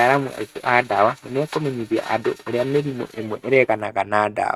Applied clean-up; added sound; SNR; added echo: neural mask model RNNoise.